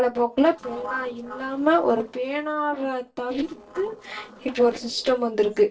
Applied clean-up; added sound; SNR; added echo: neural separator model SepFormer DNS4.